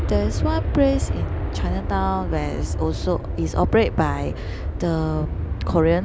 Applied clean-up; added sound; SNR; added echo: none; Aircraft; 1 dB; none.